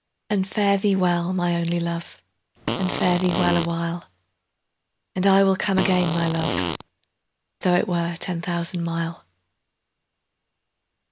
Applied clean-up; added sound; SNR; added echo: none; Fart; 3 dB; none.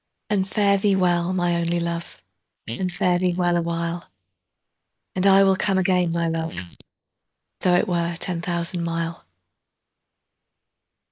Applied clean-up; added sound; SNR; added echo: neural mask model Resemble Enhance denoiser.